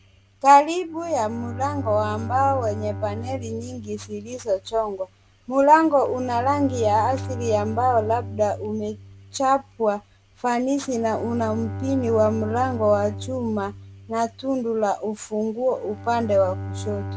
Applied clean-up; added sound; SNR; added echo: none; Bowed string instrument; 11 dB; none.